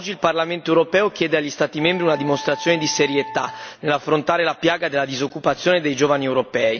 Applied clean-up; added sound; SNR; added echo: none; Wind instrument, woodwind instrument; 16 dB; none.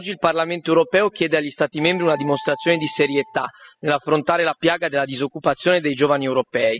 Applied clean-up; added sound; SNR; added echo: classical method spectral subtraction.